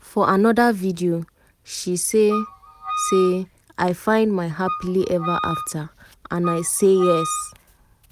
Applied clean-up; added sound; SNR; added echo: none; Wind instrument, woodwind instrument; 8 dB; none.